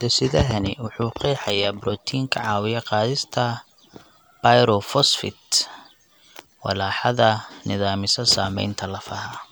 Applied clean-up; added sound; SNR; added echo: none; none; none; none.